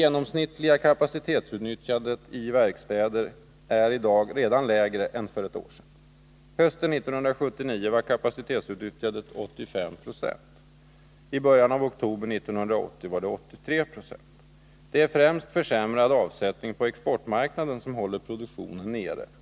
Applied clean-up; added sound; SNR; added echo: none; none; none; none.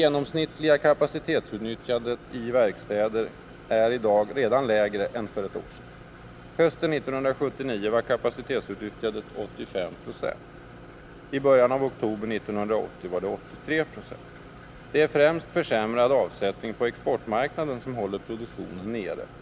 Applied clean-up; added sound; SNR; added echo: none; Idling; 19 dB; none.